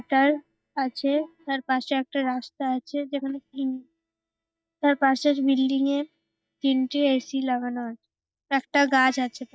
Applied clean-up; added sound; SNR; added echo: neural mask model DeepFilterNet 3.